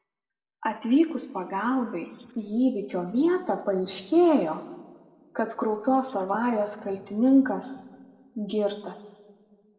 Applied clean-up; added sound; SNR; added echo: neural separator model SepFormer DNS4.